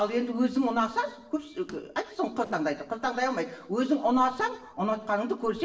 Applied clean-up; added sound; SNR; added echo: neural separator model SepFormer DNS4.